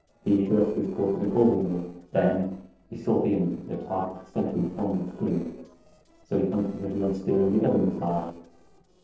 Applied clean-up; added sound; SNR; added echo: neural separator model SepFormer DNS4.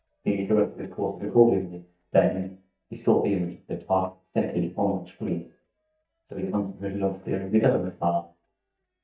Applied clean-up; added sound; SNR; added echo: neural mask model DeepFilterNet 3.